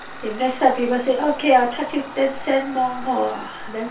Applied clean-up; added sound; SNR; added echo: none; Tools; 16 dB; reverberation time 0.3 s.